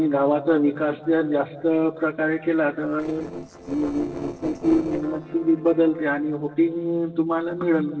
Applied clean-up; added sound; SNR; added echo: neural separator model SepFormer DNS4.